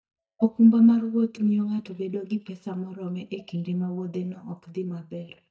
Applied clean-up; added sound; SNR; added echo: neural mask model DeepFilterNet 3.